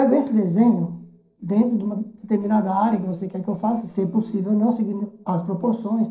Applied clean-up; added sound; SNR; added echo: neural separator model SepFormer DNS4.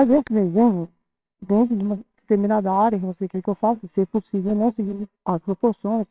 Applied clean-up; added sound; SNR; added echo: neural separator model SepFormer WHAMR!.